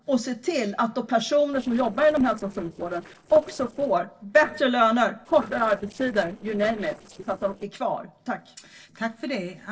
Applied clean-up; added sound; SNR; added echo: neural separator model SepFormer DNS4.